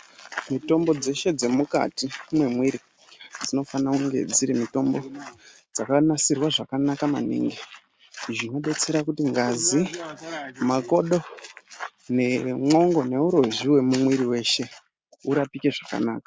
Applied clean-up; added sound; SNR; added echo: none; none; none; none.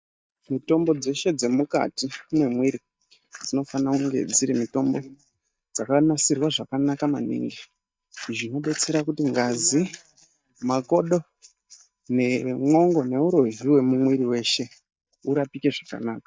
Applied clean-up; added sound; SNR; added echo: neural mask model DeepFilterNet 3.